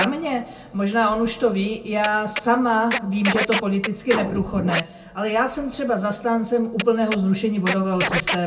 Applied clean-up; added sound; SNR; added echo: none; Scratching (performance technique); 8 dB; reverberation time 0.2 s.